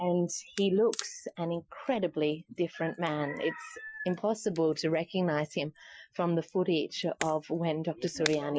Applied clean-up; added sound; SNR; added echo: classical method Wiener filter.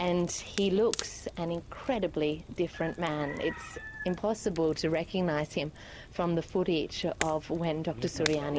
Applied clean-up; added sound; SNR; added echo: none; Crackle; 14 dB; none.